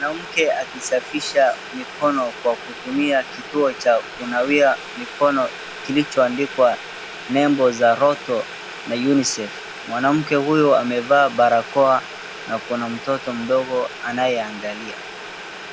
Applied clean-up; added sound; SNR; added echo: none; Boiling; 13 dB; none.